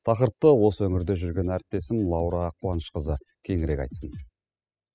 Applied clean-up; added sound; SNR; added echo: classical method spectral subtraction.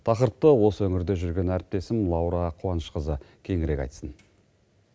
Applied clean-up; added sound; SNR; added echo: none; none; none; none.